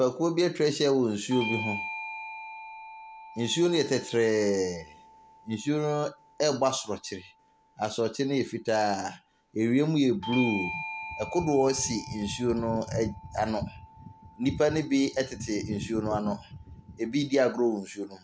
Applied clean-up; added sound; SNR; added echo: none; Bell / Doorbell; 14 dB; none.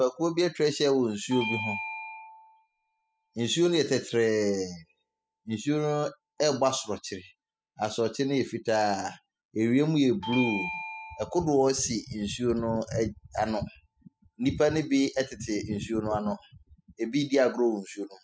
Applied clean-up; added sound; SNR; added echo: classical method spectral subtraction.